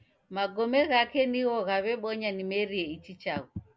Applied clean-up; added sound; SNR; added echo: none; none; none; none.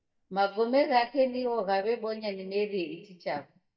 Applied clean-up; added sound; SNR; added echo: neural mask model DeepFilterNet 3.